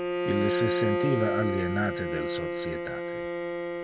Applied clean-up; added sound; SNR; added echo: none; Bowed string instrument; -2 dB; none.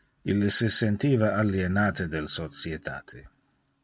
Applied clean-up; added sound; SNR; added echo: none; none; none; none.